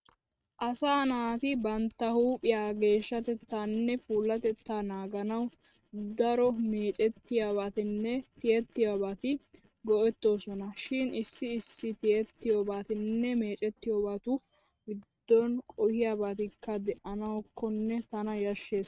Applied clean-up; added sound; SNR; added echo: neural mask model RNNoise.